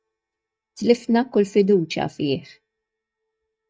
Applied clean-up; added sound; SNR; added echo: neural mask model DeepFilterNet 3.